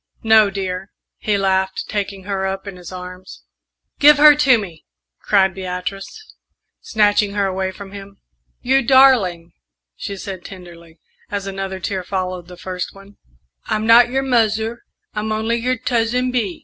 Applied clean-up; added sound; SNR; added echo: none; none; none; none.